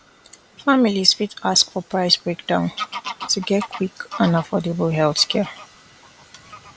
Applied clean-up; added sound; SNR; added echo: none; Bird vocalization, bird call, bird song / Fowl; 16 dB; none.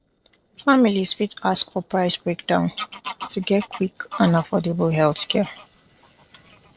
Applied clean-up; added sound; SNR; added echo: neural separator model SepFormer DNS4.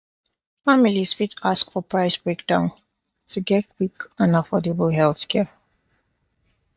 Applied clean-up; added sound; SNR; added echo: neural mask model DeepFilterNet 3.